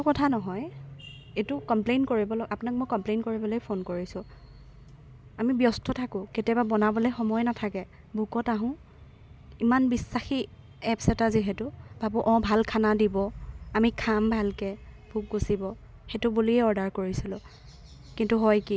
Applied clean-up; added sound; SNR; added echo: none; none; none; none.